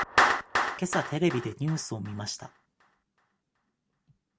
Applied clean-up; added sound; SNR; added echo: none; Clapping; -2 dB; none.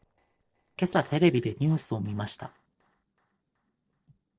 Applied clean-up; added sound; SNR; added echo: neural separator model SepFormer DNS4.